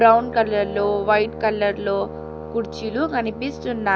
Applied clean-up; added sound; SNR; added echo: none; Brass instrument; 11 dB; none.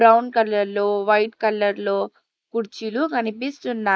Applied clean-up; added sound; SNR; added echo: neural mask model Resemble Enhance denoiser.